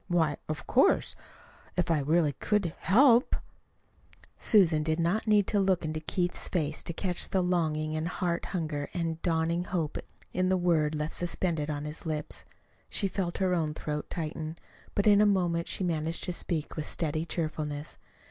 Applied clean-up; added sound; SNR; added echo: none; none; none; none.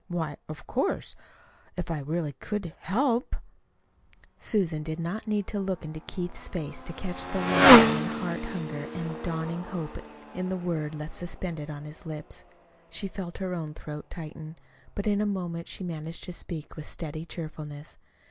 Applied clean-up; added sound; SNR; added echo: none; Motorcycle; 0 dB; none.